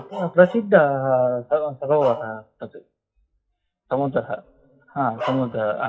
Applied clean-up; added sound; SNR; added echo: classical method WPE with log-MMSE.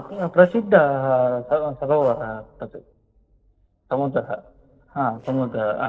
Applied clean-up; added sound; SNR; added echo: neural separator model SepFormer DNS4.